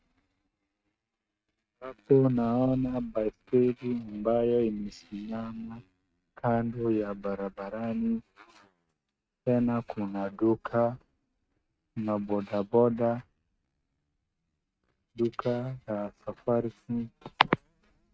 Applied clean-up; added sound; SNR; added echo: neural mask model RNNoise.